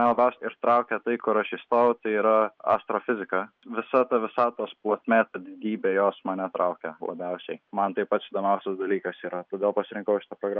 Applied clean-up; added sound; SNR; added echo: none; none; none; none.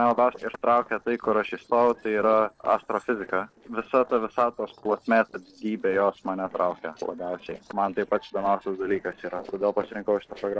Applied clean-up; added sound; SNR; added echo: neural separator model SepFormer DNS4.